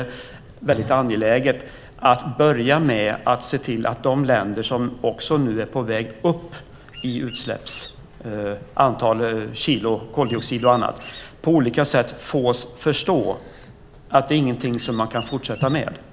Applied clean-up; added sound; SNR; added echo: none; Bird vocalization, bird call, bird song; 19 dB; none.